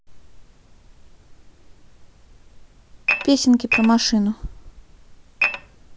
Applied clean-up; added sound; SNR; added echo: none; Dishes, pots, and pans / Glass; -1 dB; none.